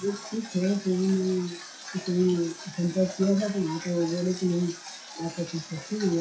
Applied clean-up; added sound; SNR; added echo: classical method WPE with log-MMSE.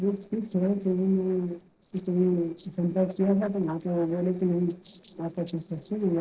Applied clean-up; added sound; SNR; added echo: neural separator model SepFormer DNS4.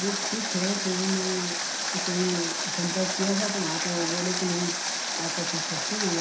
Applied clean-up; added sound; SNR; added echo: none; Water; -1 dB; reverberation time 0.5 s.